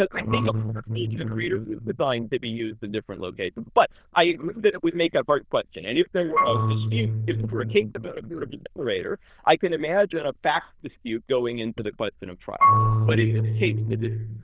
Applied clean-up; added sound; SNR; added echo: neural diffusion model UNIVERSE++.